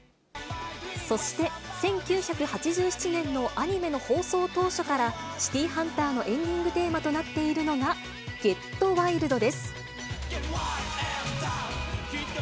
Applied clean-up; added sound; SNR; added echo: none; none; none; none.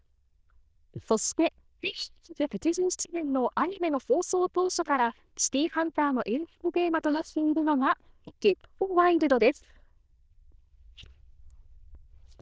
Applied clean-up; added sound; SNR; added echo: neural diffusion model UNIVERSE++.